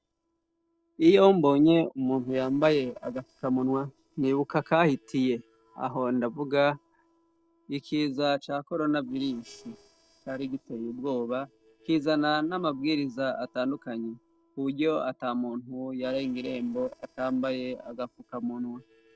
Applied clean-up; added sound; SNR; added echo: neural separator model SepFormer DNS4.